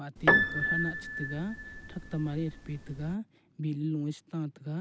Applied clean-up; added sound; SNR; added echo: none; Piano; -4 dB; none.